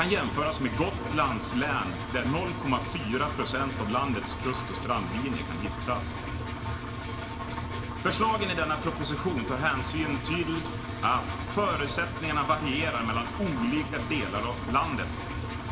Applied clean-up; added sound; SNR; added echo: none; Engine; 4 dB; reverberation time 1.6 s.